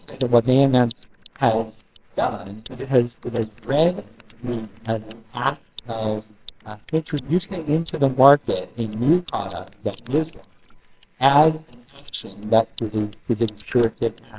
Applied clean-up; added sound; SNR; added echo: neural separator model SepFormer WHAMR!.